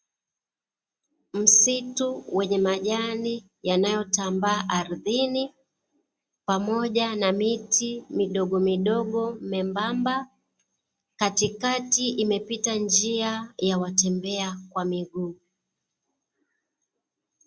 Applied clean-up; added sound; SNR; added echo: none; none; none; none.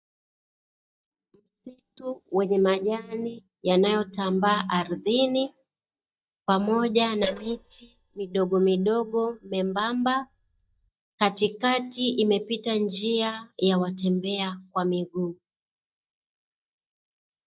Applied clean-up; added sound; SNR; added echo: neural mask model DeepFilterNet 3.